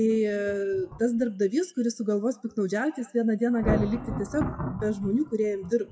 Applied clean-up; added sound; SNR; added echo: classical method WPE with log-MMSE.